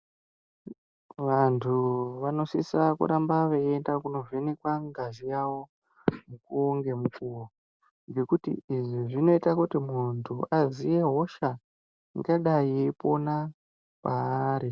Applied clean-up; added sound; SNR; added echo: none; none; none; none.